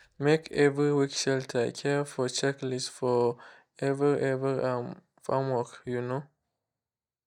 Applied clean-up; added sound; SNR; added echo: neural mask model DeepFilterNet 3.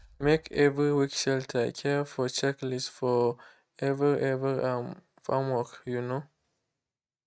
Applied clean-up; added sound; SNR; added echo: neural mask model RNNoise.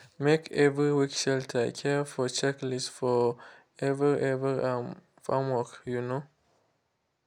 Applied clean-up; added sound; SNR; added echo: none; none; none; none.